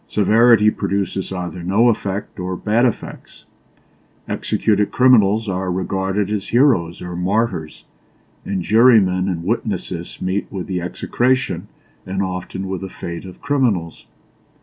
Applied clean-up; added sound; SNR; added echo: none; none; none; none.